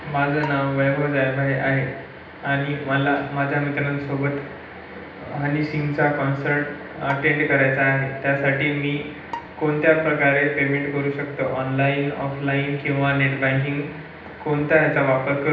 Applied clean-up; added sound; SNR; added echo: none; Bowed string instrument; 19 dB; reverberation time 0.9 s.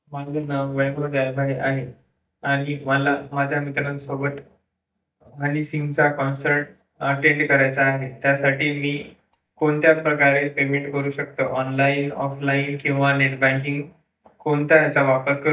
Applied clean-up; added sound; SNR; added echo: neural mask model DeepFilterNet 3.